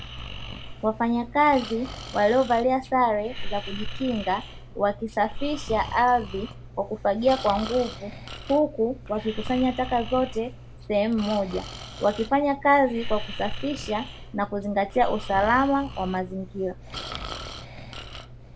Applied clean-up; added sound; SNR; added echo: none; Breathing; 10 dB; none.